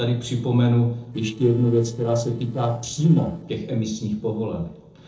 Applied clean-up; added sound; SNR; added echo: neural separator model SepFormer DNS4.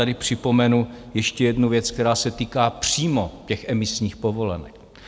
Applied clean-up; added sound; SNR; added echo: none; none; none; none.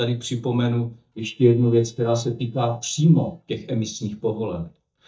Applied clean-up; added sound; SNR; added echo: neural mask model DeepFilterNet 3.